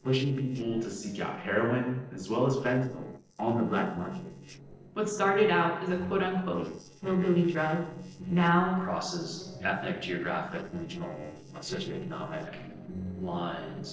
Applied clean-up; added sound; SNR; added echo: neural separator model SepFormer DNS4.